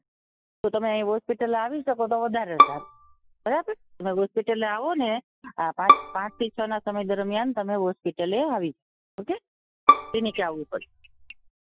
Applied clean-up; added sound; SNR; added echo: classical method Wiener filter.